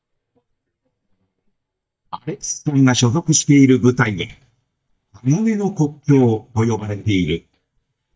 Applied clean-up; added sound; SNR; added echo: neural mask model DeepFilterNet 3.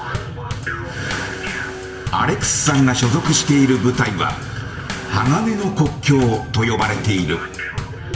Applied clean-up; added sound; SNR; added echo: none; Bass drum / Snare drum / Drum kit; 10 dB; reverberation time 0.7 s.